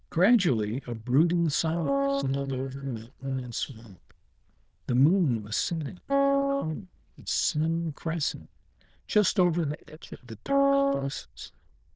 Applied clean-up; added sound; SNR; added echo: neural diffusion model UNIVERSE++.